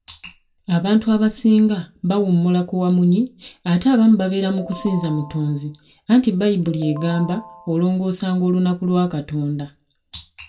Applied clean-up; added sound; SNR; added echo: none; Ringtone; 19 dB; reverberation time 0.2 s.